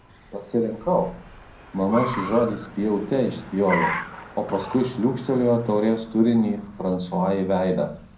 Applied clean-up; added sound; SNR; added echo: none; Car; 12 dB; reverberation time 0.6 s.